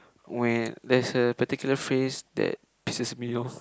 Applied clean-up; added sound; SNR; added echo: neural mask model Resemble Enhance denoiser.